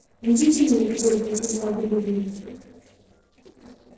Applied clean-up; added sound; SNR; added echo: neural separator model SepFormer DNS4.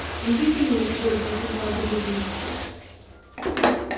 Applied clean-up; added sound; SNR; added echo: none; Bathtub (filling or washing); 2 dB; reverberation time 1.0 s.